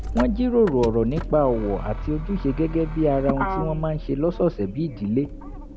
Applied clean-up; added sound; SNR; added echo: none; Motor vehicle (road); 7 dB; none.